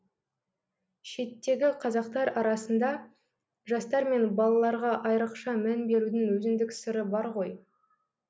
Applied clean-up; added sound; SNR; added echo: none; none; none; none.